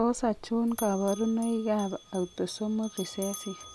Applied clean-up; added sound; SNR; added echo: none; Bell; 14 dB; none.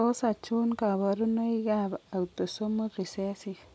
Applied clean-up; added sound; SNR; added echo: none; none; none; none.